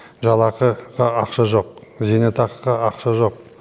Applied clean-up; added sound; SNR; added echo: none; none; none; none.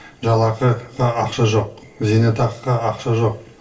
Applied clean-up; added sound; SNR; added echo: none; none; none; reverberation time 0.2 s.